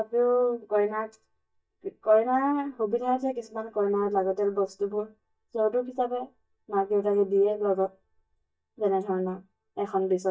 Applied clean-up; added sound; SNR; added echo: neural mask model DeepFilterNet 3.